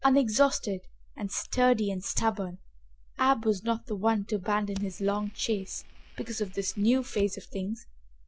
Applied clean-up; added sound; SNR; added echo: none; Fire; 15 dB; none.